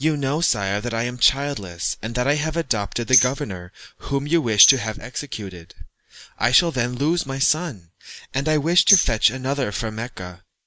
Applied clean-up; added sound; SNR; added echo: neural mask model Resemble Enhance denoiser.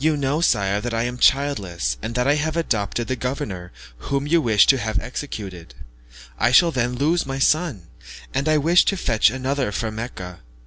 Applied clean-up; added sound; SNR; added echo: none; none; none; none.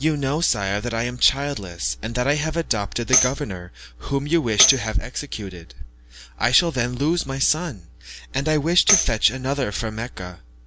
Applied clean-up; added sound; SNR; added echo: none; Tambourine; 3 dB; none.